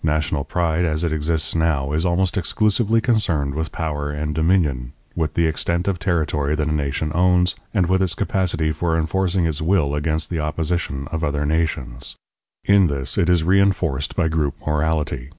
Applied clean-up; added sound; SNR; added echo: none; none; none; none.